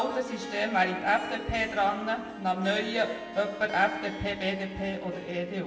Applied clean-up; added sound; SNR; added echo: none; Harp; 11 dB; reverberation time 1.0 s.